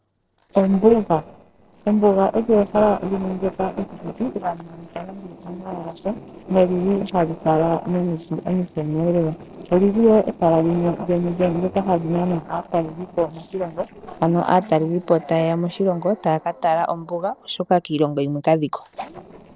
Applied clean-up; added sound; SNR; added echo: neural separator model SepFormer DNS4.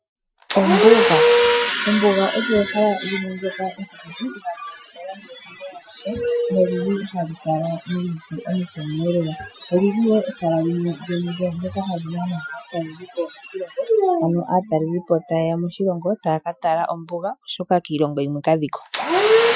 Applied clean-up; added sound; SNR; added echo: classical method Wiener filter.